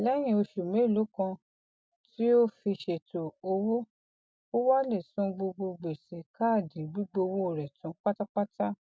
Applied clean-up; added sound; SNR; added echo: none; none; none; none.